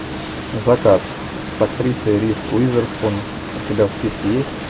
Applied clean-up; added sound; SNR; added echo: none; Boat, Water vehicle; 8 dB; none.